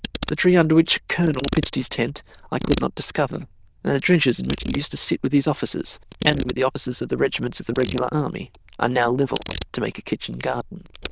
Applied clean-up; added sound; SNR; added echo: neural diffusion model UNIVERSE++.